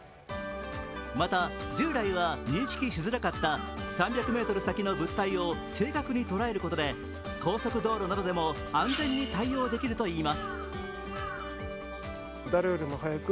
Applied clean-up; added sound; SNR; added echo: none; Bird vocalization, bird call, bird song / Crow; 13 dB; none.